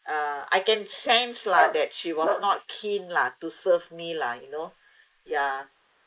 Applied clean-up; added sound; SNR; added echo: neural mask model Resemble Enhance denoiser.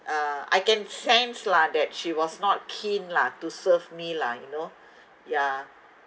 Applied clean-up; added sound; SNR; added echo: none; none; none; none.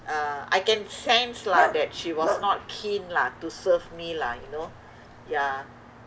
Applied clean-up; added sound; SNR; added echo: none; Dog; 7 dB; none.